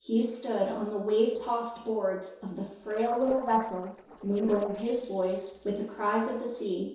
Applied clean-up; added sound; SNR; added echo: neural separator model SepFormer DNS4.